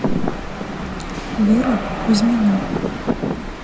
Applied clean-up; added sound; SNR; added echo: none; Rain; 4 dB; none.